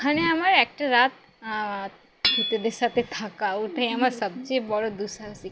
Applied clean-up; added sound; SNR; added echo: none; Hammer / Chink, clink; 10 dB; none.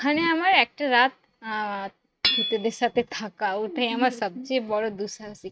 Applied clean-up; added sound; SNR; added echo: neural mask model RNNoise.